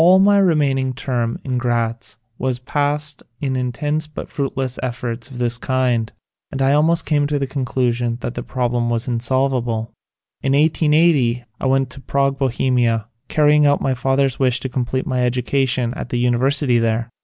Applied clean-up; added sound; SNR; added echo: none; none; none; none.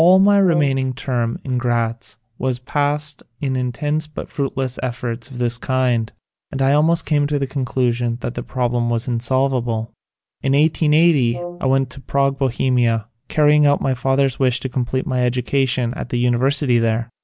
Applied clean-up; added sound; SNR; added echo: none; Brass instrument; 15 dB; none.